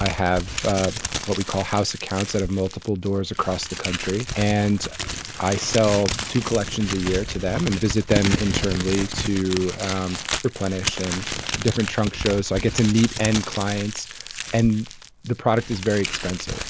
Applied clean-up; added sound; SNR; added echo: none; Crumpling, crinkling; 6 dB; none.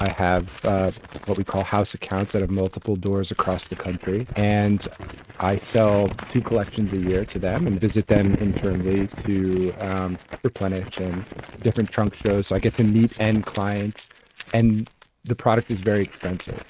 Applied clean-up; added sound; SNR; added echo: neural mask model RNNoise.